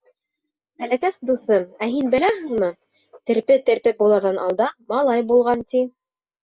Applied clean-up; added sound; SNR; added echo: none; none; none; none.